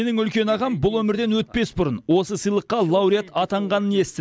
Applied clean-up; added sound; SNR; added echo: none; none; none; none.